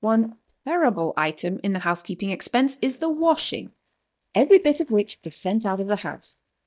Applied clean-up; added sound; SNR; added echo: neural mask model DeepFilterNet 3.